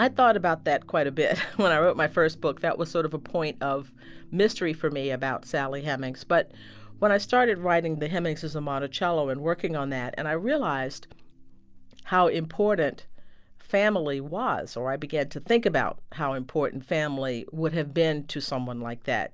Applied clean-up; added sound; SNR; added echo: none; none; none; none.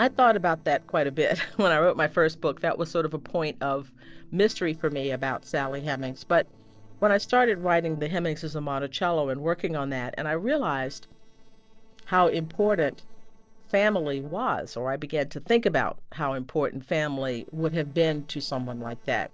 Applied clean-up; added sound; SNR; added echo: neural separator model SepFormer DNS4.